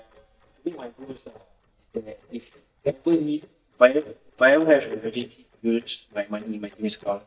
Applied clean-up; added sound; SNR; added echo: neural mask model DeepFilterNet 3.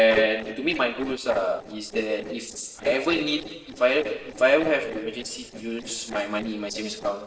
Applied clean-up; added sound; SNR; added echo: neural separator model SepFormer DNS4.